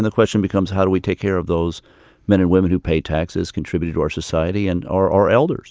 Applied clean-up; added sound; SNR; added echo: none; none; none; none.